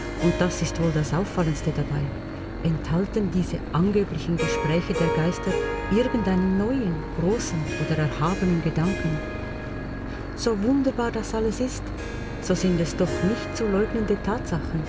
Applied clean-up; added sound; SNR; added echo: none; Harp + Engine / Boat, Water vehicle; 5 dB; none.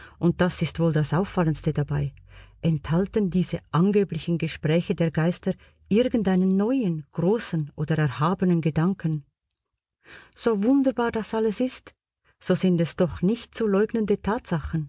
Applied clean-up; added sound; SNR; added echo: none; none; none; none.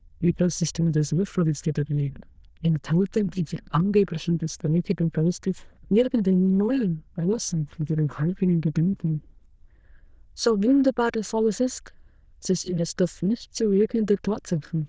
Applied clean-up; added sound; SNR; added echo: neural diffusion model UNIVERSE++.